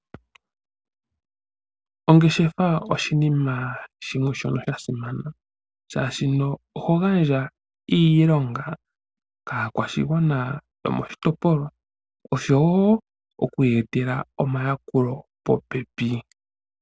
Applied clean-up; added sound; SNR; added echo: none; none; none; none.